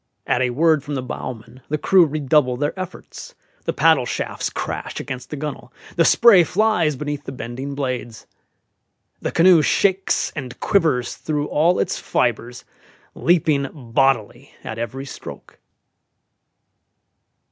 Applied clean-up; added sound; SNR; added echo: none; none; none; none.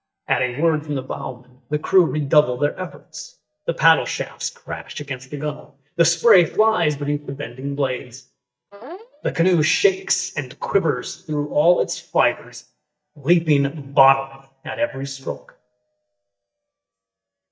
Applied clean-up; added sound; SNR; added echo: neural mask model DeepFilterNet 3.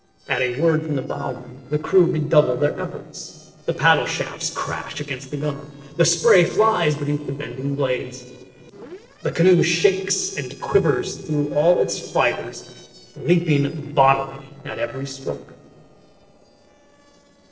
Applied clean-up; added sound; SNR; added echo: neural separator model SepFormer DNS4.